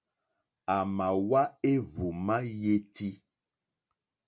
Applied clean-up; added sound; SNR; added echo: none; none; none; none.